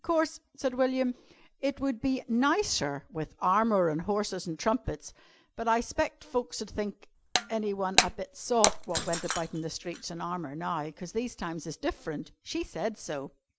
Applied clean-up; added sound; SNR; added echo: none; Shatter; 2 dB; none.